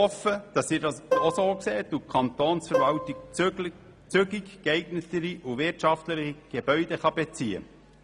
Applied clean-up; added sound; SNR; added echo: none; Plucked string instrument; 5 dB; none.